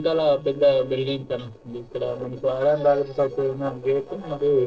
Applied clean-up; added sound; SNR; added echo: neural separator model SepFormer DNS4.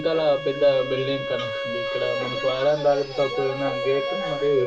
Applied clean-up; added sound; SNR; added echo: none; Bowed string instrument; 7 dB; reverberation time 0.1 s.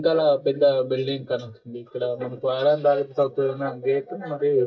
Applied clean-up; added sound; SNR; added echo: neural mask model DeepFilterNet 3.